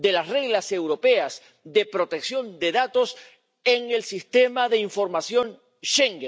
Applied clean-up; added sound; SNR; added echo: none; none; none; none.